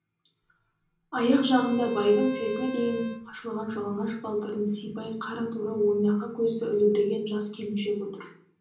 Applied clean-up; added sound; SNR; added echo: none; Bowed string instrument; 13 dB; reverberation time 0.6 s.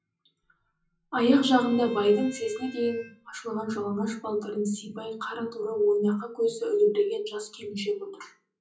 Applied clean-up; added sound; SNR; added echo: classical method WPE with log-MMSE.